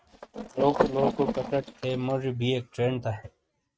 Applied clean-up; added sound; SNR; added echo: neural mask model RNNoise.